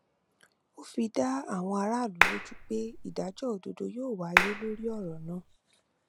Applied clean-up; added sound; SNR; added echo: none; Clapping; -4 dB; none.